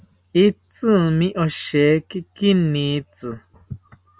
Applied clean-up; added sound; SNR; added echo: none; none; none; none.